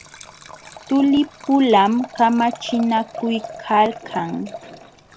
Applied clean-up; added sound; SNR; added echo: none; Liquid; 17 dB; none.